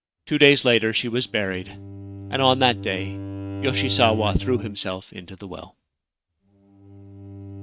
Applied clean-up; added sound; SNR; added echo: neural mask model RNNoise.